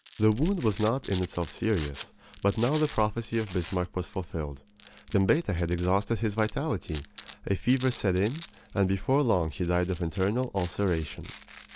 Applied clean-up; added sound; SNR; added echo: none; Domestic sounds, home sounds; 14 dB; none.